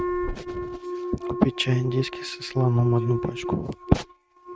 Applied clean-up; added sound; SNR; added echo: neural mask model RNNoise.